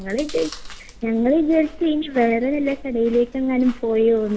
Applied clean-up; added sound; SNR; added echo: none; Chewing, mastication; 17 dB; reverberation time 0.6 s.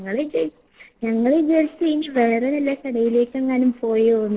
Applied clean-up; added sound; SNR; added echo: neural separator model SepFormer DNS4.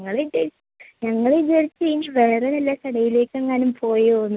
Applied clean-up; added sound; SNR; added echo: none; none; none; none.